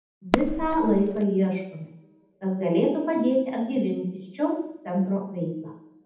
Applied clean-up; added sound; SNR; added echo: none; Fireworks; 3 dB; reverberation time 0.8 s.